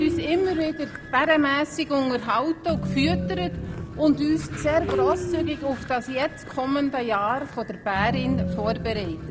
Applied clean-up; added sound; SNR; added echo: none; Train; 6 dB; none.